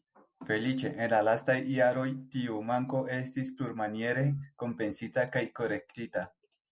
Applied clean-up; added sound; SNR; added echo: none; none; none; none.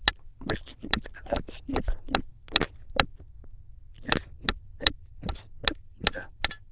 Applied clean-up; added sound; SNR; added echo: neural diffusion model UNIVERSE++.